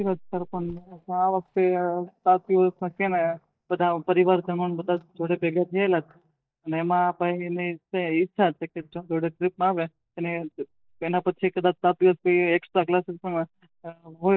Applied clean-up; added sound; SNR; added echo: neural mask model DeepFilterNet 3.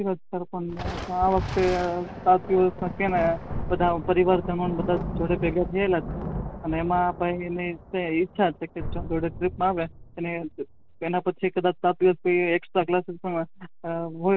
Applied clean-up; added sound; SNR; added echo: none; Drum + Thunder; 9 dB; none.